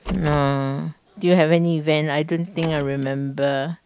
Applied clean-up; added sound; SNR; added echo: none; Car; 18 dB; none.